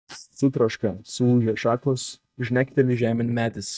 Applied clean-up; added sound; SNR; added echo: neural mask model DeepFilterNet 3.